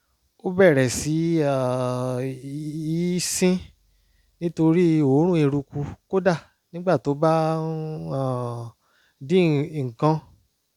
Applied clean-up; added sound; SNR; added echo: none; none; none; none.